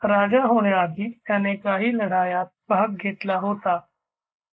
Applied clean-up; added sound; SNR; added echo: neural mask model Resemble Enhance denoiser.